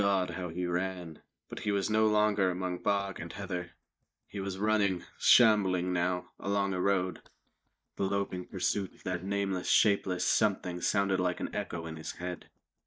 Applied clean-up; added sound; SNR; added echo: neural mask model DeepFilterNet 3.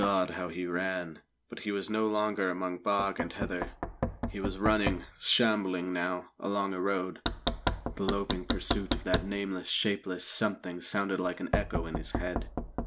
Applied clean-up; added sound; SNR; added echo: none; Knock; 5 dB; none.